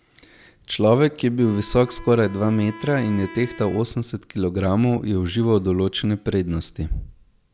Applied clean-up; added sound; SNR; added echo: none; Wind instrument, woodwind instrument; 20 dB; none.